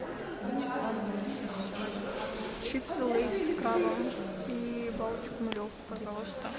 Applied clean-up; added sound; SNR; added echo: none; none; none; none.